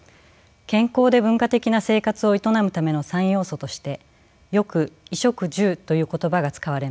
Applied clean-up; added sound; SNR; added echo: none; none; none; none.